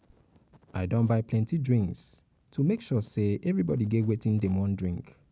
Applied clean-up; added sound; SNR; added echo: none; none; none; none.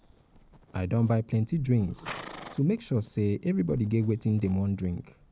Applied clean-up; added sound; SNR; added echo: none; Livestock, farm animals, working animals; 20 dB; none.